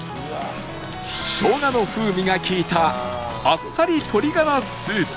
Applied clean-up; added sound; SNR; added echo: none; none; none; none.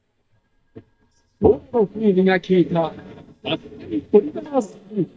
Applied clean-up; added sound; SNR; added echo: neural mask model DeepFilterNet 3.